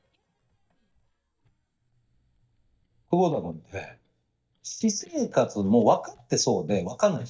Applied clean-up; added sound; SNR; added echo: neural mask model DeepFilterNet 3.